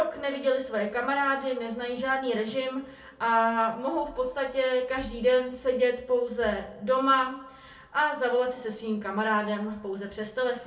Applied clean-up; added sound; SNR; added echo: none; none; none; reverberation time 0.3 s.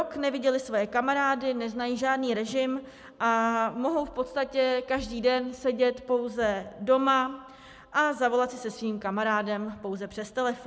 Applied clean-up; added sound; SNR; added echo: none; none; none; none.